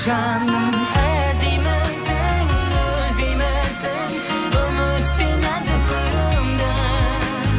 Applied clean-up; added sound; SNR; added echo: none; none; none; none.